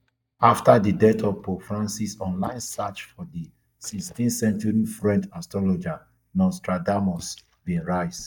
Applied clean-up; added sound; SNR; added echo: neural mask model DeepFilterNet 3.